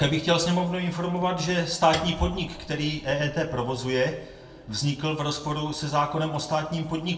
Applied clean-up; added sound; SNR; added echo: none; Piano; 16 dB; reverberation time 0.5 s.